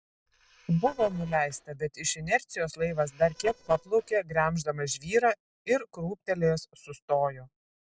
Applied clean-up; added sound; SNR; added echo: neural separator model SepFormer DNS4.